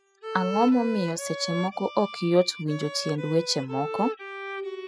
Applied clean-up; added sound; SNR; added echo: classical method spectral subtraction.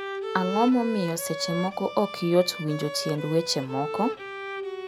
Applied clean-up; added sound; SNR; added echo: none; Bowed string instrument; 7 dB; none.